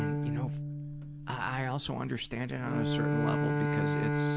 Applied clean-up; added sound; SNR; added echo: none; Bowed string instrument; -4 dB; none.